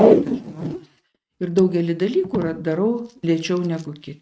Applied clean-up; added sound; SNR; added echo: neural mask model RNNoise.